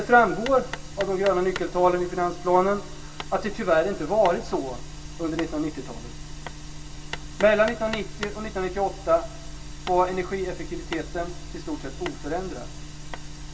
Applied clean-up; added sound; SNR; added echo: none; Hammer; 17 dB; reverberation time 0.2 s.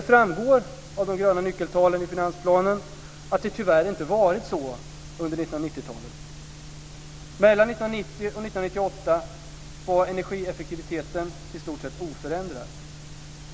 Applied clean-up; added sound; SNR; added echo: none; none; none; none.